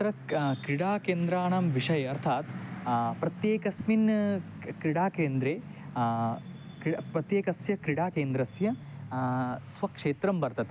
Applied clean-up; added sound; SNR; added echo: none; none; none; none.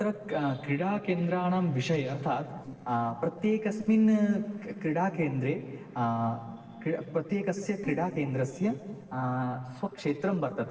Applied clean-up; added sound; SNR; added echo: neural separator model SepFormer DNS4.